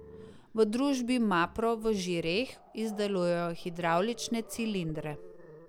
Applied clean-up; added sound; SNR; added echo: none; Telephone + Growling; 17 dB; none.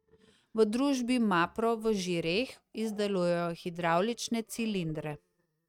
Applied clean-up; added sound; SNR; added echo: neural mask model RNNoise.